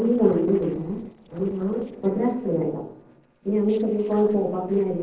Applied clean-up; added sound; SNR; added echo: neural separator model SepFormer DNS4.